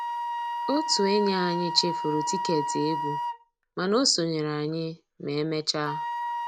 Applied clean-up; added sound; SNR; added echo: none; Wind instrument, woodwind instrument; 4 dB; none.